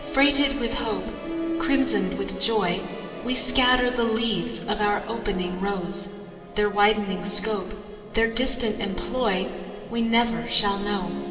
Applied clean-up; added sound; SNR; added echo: none; Musical instrument; 11 dB; reverberation time 2.6 s.